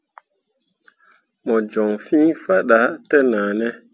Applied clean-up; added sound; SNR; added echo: none; none; none; none.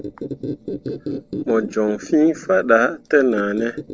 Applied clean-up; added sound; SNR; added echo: neural separator model SepFormer DNS4.